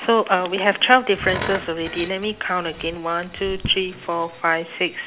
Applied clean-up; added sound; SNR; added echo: none; Tools; 11 dB; none.